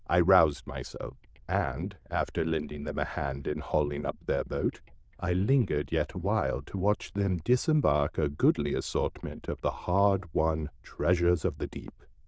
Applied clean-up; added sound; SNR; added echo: neural diffusion model UNIVERSE++.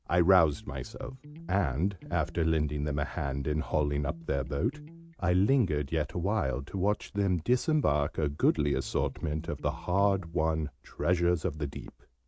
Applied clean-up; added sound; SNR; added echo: none; Electric guitar; 17 dB; none.